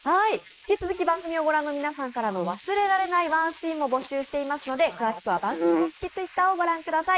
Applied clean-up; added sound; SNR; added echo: neural mask model Resemble Enhance denoiser.